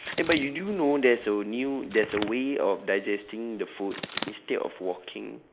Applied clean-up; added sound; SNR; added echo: neural mask model Resemble Enhance denoiser.